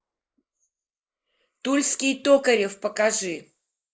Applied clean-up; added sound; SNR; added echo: neural mask model Resemble Enhance denoiser.